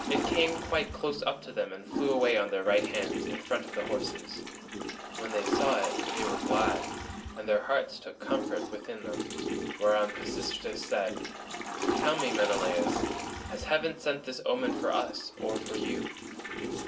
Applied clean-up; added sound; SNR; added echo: none; Toilet flush / Water; 3 dB; reverberation time 0.2 s.